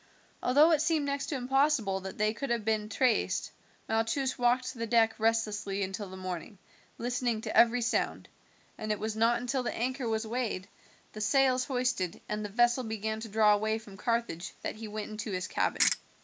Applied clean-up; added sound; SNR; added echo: none; Ratchet, pawl; 0 dB; none.